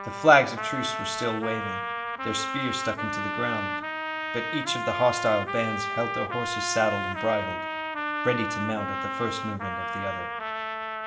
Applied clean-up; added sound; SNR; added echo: none; Trumpet; 3 dB; reverberation time 0.6 s.